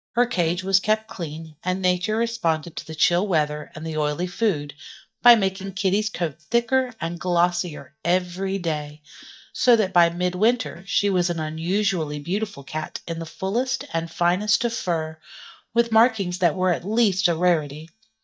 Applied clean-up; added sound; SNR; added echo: neural mask model DeepFilterNet 3.